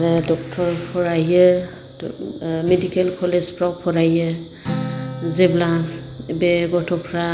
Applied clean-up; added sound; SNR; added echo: none; Acoustic guitar; 14 dB; none.